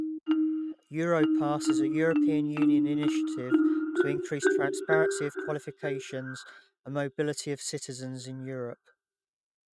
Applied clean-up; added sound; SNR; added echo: neural mask model RNNoise.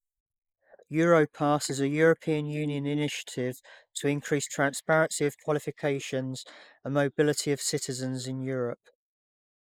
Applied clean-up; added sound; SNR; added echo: neural mask model Resemble Enhance denoiser.